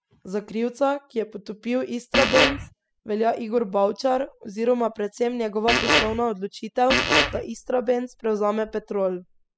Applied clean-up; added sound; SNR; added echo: classical method spectral subtraction.